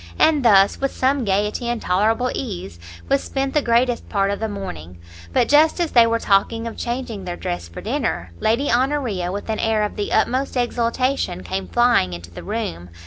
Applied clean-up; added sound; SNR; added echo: none; none; none; none.